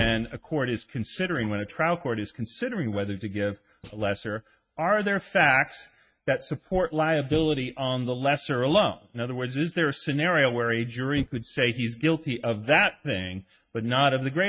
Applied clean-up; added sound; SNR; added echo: neural mask model RNNoise.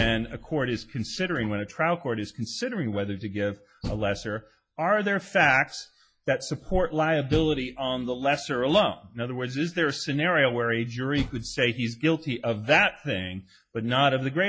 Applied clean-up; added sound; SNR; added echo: classical method log-MMSE.